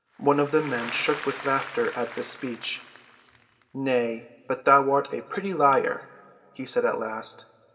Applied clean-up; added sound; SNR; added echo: none; Applause / Crowd; 13 dB; reverberation time 1.5 s.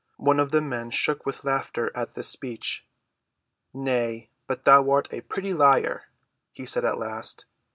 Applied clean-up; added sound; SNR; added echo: none; none; none; none.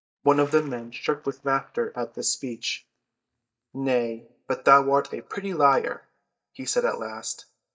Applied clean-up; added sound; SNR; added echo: neural mask model DeepFilterNet 3.